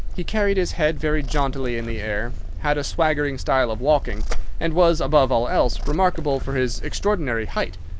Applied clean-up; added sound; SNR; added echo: none; Purr; 1 dB; none.